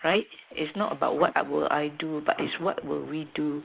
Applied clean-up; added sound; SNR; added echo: neural mask model Resemble Enhance denoiser.